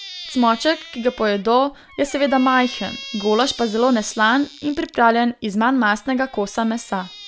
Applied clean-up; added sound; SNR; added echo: none; Squeak; 18 dB; none.